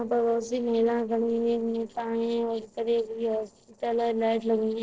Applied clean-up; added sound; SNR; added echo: neural separator model SepFormer DNS4.